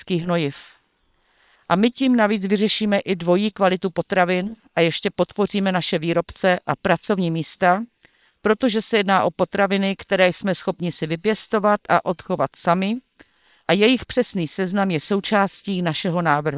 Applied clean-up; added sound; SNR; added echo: neural separator model SepFormer WHAM!.